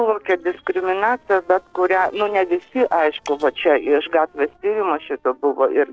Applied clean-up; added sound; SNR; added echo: neural separator model SepFormer DNS4.